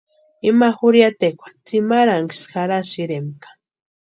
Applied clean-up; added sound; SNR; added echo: none; none; none; none.